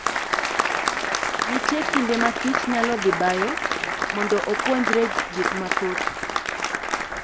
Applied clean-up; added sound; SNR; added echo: none; Applause; -1 dB; none.